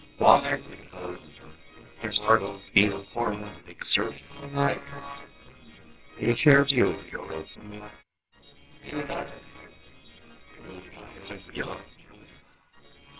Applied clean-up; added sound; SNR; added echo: neural separator model SepFormer WHAMR!.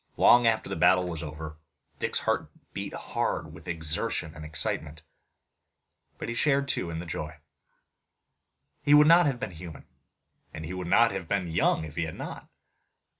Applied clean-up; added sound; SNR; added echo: none; none; none; none.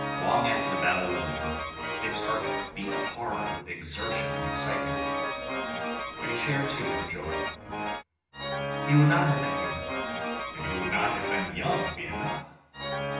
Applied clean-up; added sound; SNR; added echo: none; Organ; 1 dB; reverberation time 0.9 s.